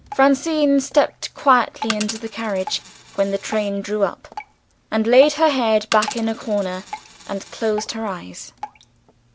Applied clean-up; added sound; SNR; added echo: none; Drip + Coin (dropping); 15 dB; none.